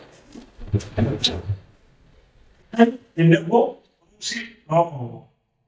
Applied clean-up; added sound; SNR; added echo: neural mask model DeepFilterNet 3.